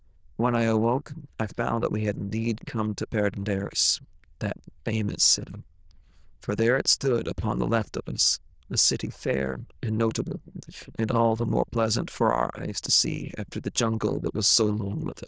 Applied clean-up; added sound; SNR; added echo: neural diffusion model UNIVERSE++.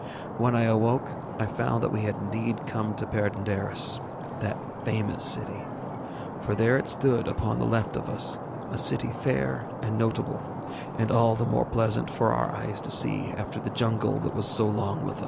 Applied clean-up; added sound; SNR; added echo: none; Stream; 8 dB; none.